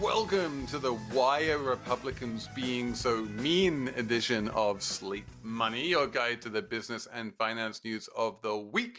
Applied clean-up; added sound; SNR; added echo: none; none; none; none.